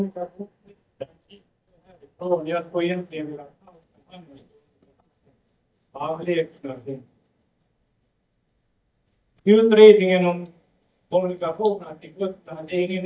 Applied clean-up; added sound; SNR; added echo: neural mask model DeepFilterNet 3.